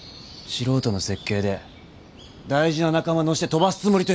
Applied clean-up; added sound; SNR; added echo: none; none; none; none.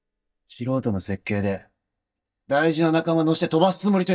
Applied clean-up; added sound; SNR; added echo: neural mask model DeepFilterNet 3.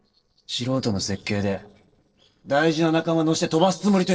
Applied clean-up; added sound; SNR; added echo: neural separator model SepFormer DNS4.